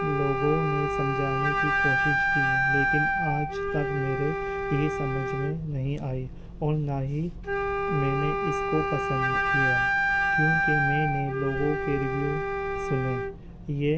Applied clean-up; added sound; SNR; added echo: none; Wind instrument, woodwind instrument; -2 dB; none.